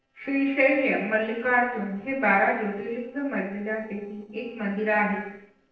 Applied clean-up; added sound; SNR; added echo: neural separator model SepFormer DNS4.